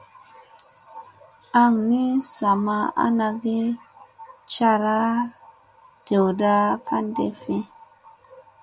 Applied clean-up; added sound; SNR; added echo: none; none; none; none.